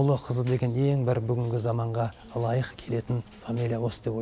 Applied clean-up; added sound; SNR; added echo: none; none; none; none.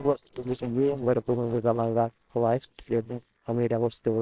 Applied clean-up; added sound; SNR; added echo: neural separator model SepFormer WHAMR!.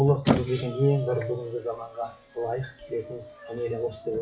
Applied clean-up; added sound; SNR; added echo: classical method WPE with log-MMSE.